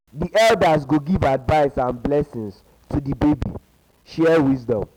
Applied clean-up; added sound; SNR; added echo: none; none; none; none.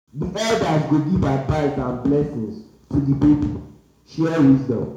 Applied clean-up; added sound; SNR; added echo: none; none; none; reverberation time 0.6 s.